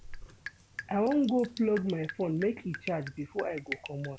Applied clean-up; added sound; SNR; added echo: none; Drip; 13 dB; none.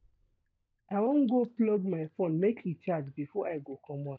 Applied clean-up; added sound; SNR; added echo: neural mask model DeepFilterNet 3.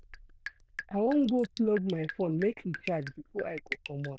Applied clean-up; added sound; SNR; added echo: neural diffusion model UNIVERSE++.